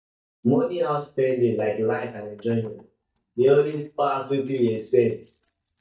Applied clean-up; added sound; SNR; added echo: neural mask model DeepFilterNet 3.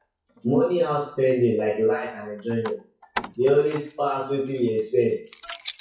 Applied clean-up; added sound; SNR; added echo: classical method WPE with log-MMSE.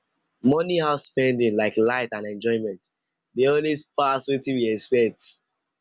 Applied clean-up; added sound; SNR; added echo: none; none; none; none.